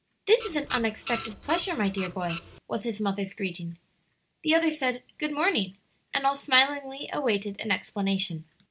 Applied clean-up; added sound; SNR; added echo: none; Printer; 10 dB; none.